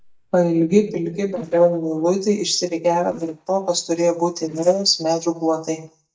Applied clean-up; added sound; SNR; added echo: neural mask model DeepFilterNet 3.